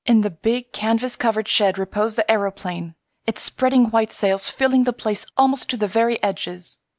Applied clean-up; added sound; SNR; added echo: none; none; none; none.